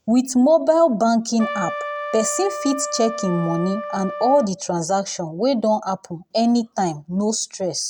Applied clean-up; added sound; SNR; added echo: none; Trumpet; 9 dB; none.